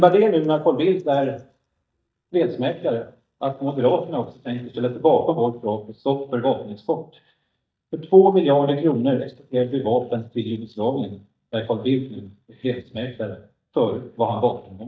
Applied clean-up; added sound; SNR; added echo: neural mask model DeepFilterNet 3.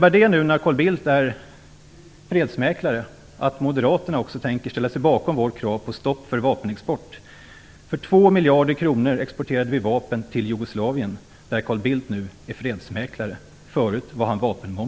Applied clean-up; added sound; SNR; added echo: none; none; none; none.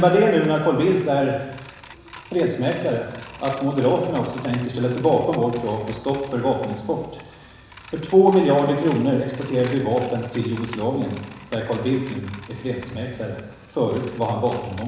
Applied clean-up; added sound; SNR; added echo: none; Coin (dropping); 19 dB; reverberation time 1.0 s.